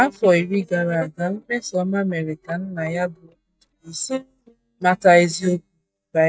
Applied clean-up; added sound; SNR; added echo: neural mask model DeepFilterNet 3.